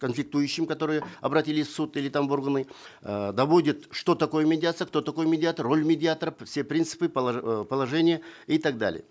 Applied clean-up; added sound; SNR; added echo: none; none; none; none.